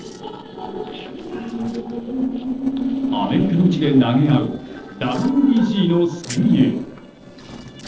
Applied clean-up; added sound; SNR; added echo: neural separator model SepFormer DNS4.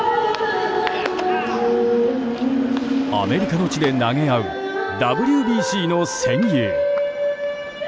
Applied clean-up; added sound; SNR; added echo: none; none; none; none.